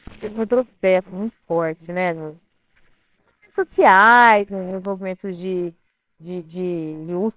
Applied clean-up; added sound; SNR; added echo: neural separator model SepFormer WHAMR!.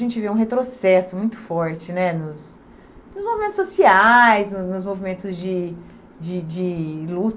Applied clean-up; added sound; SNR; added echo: none; none; none; none.